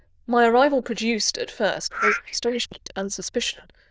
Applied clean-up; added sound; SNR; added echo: neural diffusion model UNIVERSE++.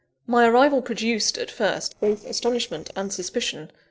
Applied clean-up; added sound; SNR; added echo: neural separator model SepFormer DNS4.